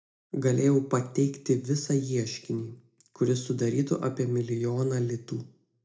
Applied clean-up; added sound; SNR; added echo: none; none; none; reverberation time 0.3 s.